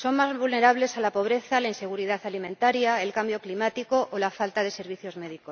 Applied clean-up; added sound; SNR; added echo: none; none; none; none.